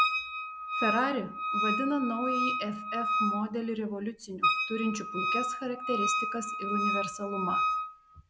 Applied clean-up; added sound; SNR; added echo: none; Wind instrument, woodwind instrument; -2 dB; none.